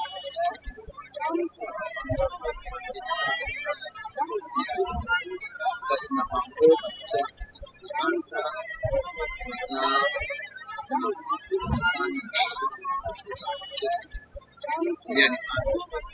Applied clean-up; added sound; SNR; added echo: classical method spectral subtraction.